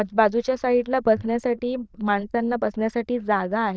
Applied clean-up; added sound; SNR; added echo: neural diffusion model UNIVERSE++.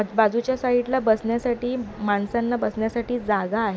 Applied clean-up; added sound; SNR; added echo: none; none; none; none.